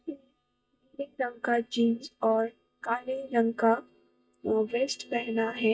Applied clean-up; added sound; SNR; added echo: neural mask model DeepFilterNet 3.